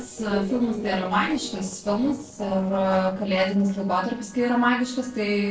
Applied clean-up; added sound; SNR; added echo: neural separator model SepFormer DNS4.